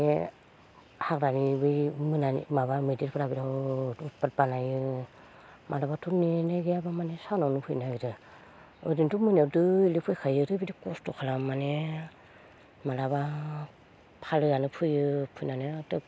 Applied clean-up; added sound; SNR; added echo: none; none; none; none.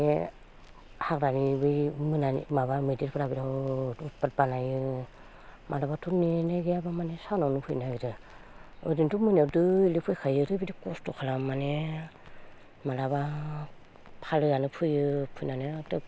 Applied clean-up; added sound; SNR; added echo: none; Crackle; 20 dB; none.